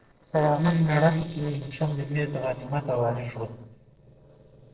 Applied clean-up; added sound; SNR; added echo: neural separator model SepFormer DNS4.